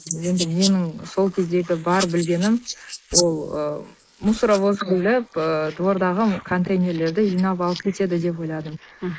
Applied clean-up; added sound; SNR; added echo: neural mask model Resemble Enhance denoiser.